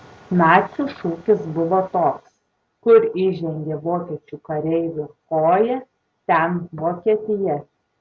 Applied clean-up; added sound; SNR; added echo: none; none; none; none.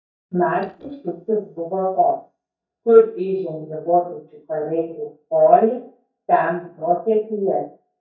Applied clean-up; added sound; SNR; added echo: neural mask model DeepFilterNet 3.